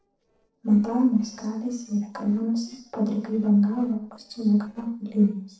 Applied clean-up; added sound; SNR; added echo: neural separator model SepFormer DNS4.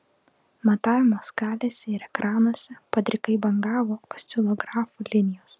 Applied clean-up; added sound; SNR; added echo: none; none; none; none.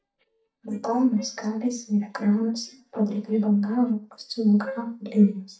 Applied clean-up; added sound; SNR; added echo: neural mask model DeepFilterNet 3.